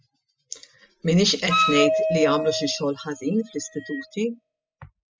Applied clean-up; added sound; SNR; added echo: classical method spectral subtraction.